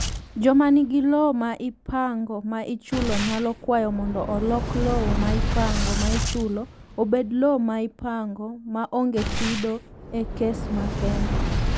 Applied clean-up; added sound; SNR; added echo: none; Boom; 4 dB; none.